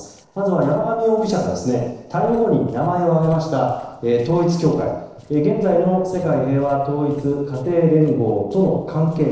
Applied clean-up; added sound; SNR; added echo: neural separator model SepFormer DNS4.